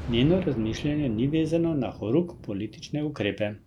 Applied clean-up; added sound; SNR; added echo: none; Boom; 13 dB; none.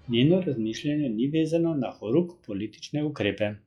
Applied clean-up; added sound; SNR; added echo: classical method log-MMSE.